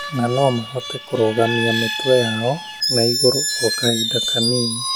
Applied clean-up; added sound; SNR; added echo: none; Screech; 3 dB; none.